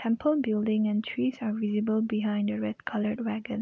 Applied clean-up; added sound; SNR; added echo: none; none; none; none.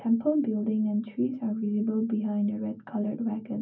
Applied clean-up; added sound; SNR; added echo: none; none; none; reverberation time 0.4 s.